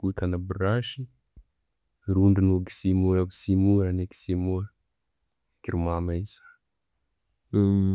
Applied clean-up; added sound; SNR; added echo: none; none; none; none.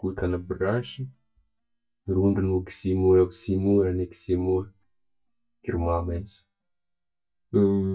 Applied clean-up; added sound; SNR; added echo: neural mask model DeepFilterNet 3.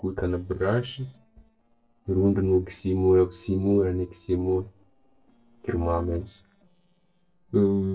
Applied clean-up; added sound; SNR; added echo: neural separator model SepFormer DNS4.